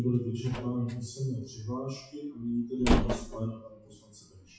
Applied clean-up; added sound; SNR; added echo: classical method WPE with log-MMSE.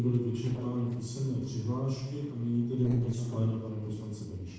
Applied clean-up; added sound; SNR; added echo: neural separator model SepFormer DNS4.